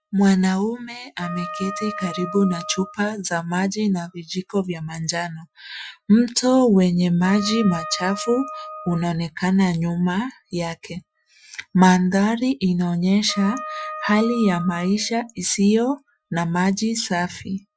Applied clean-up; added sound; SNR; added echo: classical method Wiener filter.